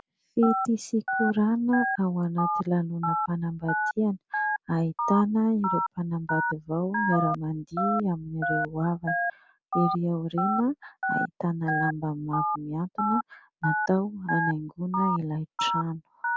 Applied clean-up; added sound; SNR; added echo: none; Telephone; 3 dB; none.